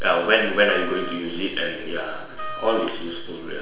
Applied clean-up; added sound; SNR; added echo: none; Wind instrument, woodwind instrument; 14 dB; reverberation time 0.7 s.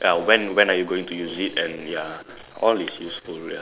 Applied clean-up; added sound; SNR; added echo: none; none; none; none.